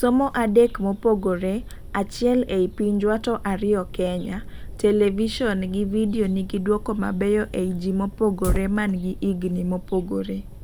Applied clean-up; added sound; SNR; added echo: none; Fire; 12 dB; none.